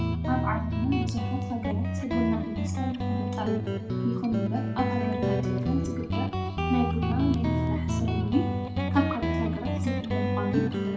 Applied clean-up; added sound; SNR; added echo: none; Guitar; -4 dB; reverberation time 0.3 s.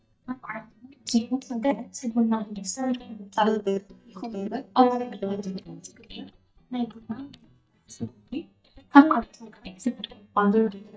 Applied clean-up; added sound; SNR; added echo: neural mask model DeepFilterNet 3.